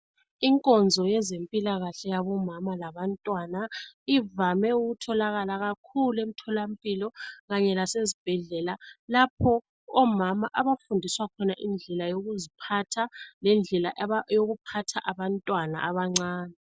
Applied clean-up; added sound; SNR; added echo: none; none; none; none.